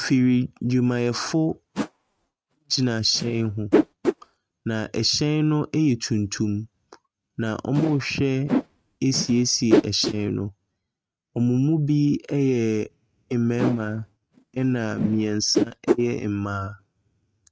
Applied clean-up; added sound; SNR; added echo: neural mask model RNNoise.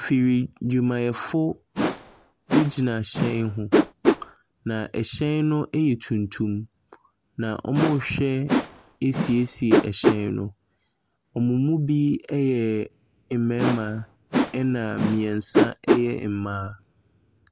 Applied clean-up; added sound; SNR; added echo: none; Whoosh, swoosh, swish; 1 dB; none.